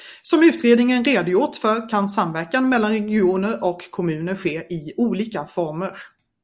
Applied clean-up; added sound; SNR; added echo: none; none; none; none.